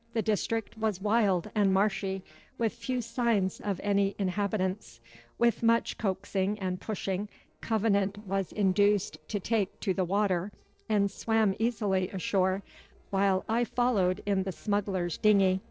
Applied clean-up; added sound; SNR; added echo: neural separator model SepFormer DNS4.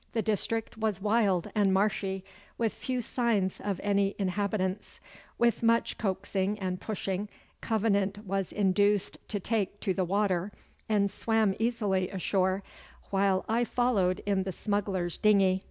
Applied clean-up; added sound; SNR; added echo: none; none; none; none.